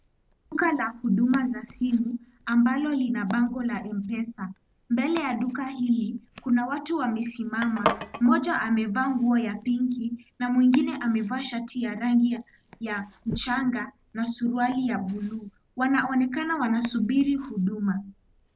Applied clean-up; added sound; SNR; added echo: none; Domestic sounds, home sounds; 16 dB; none.